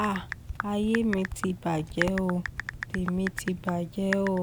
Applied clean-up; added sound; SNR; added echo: none; Typing; 7 dB; none.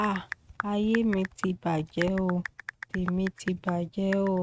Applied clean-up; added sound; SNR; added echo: neural mask model RNNoise.